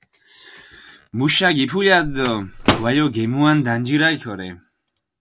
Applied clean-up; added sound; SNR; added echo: none; Microwave oven; 7 dB; none.